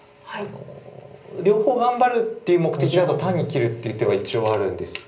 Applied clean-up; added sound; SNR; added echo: none; none; none; reverberation time 0.5 s.